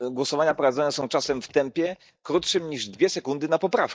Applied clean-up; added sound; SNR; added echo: neural mask model DeepFilterNet 3.